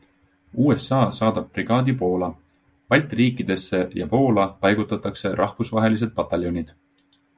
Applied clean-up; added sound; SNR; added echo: none; none; none; none.